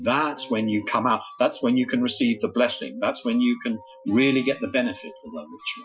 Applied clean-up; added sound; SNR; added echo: classical method Wiener filter.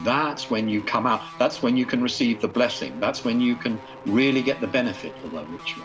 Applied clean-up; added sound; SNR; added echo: none; Guitar; 17 dB; none.